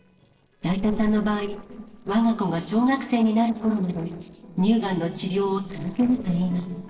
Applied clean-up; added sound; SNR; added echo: neural separator model SepFormer DNS4.